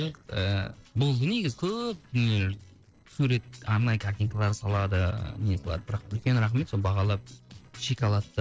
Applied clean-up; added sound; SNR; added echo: neural separator model SepFormer DNS4.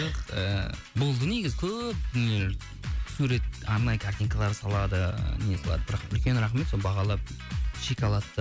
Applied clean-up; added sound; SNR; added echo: none; none; none; none.